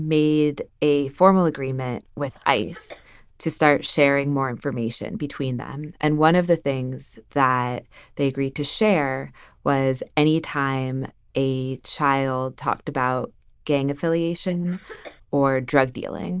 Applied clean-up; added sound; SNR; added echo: neural diffusion model UNIVERSE++.